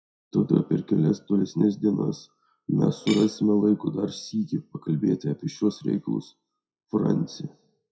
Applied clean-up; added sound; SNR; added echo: classical method WPE with log-MMSE.